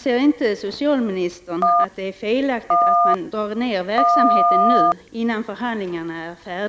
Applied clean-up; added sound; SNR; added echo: none; Telephone; -5 dB; none.